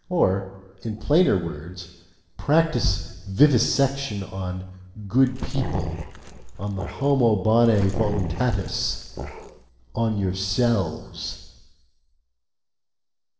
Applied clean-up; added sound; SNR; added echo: neural separator model SepFormer DNS4.